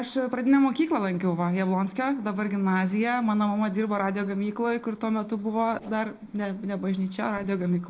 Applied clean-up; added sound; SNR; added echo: neural separator model SepFormer DNS4.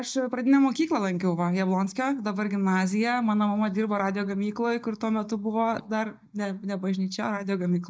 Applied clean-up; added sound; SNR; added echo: neural mask model DeepFilterNet 3.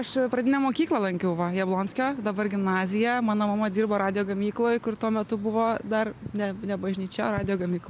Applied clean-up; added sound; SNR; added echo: none; none; none; none.